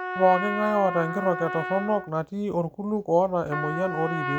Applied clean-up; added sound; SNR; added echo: none; Trumpet; 7 dB; none.